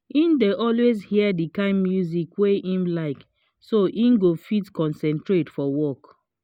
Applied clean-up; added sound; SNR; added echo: none; none; none; none.